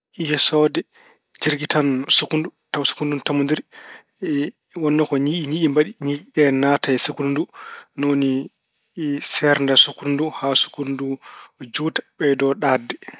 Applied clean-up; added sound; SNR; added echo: none; none; none; none.